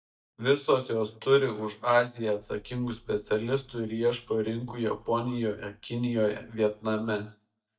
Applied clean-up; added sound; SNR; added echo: neural mask model DeepFilterNet 3.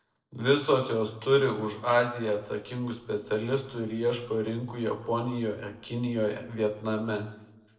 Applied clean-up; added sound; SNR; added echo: neural separator model SepFormer DNS4.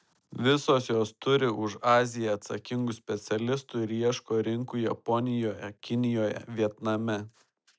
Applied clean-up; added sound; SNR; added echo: none; none; none; none.